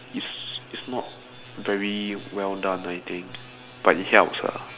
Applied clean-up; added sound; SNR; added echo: none; none; none; none.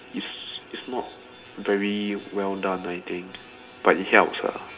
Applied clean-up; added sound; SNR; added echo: none; none; none; reverberation time 0.3 s.